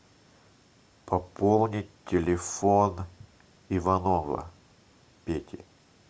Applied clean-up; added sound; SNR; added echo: none; none; none; none.